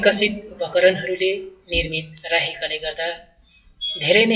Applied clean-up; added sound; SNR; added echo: classical method WPE with log-MMSE.